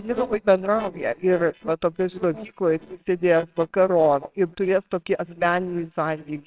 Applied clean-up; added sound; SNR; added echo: neural separator model SepFormer WHAMR!.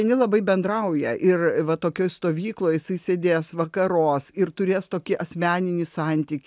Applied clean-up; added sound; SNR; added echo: none; none; none; none.